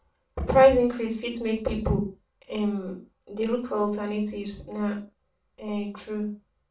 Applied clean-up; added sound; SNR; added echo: none; none; none; reverberation time 0.3 s.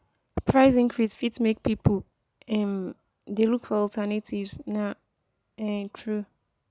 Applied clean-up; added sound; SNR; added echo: none; none; none; none.